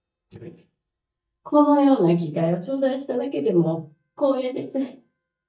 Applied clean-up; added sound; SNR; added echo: neural mask model DeepFilterNet 3.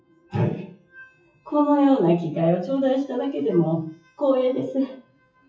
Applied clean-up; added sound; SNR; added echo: classical method WPE with log-MMSE.